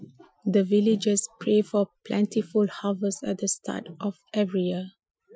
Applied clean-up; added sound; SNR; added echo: classical method Wiener filter.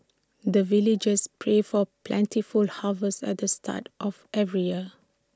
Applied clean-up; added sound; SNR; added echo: none; none; none; none.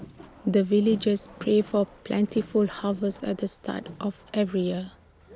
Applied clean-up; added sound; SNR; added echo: none; Boat, Water vehicle; 19 dB; none.